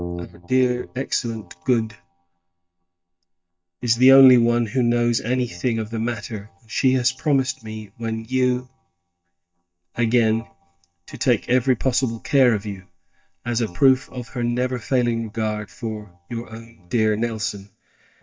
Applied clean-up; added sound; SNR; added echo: neural mask model DeepFilterNet 3.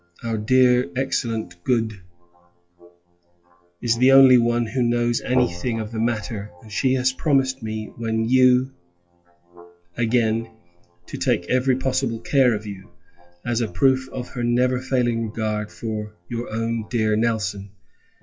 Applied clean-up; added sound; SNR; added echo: classical method WPE with log-MMSE.